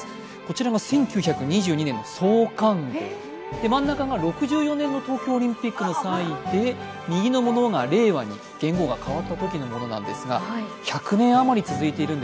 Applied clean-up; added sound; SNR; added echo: none; none; none; none.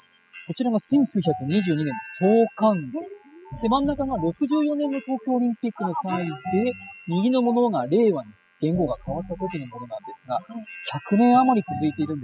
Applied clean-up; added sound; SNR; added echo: classical method spectral subtraction.